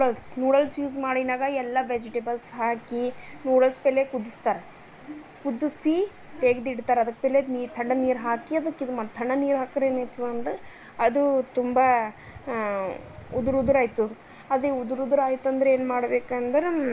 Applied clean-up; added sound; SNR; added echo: none; Cricket; 16 dB; none.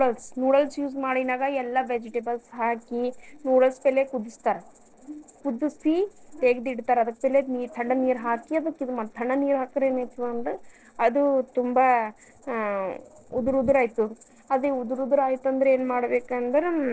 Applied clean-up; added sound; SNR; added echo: neural separator model SepFormer DNS4.